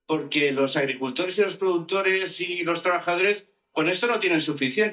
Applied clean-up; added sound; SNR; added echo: neural mask model DeepFilterNet 3.